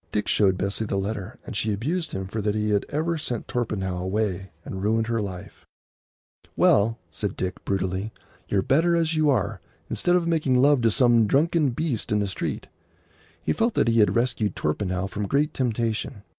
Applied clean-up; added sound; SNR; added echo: none; none; none; none.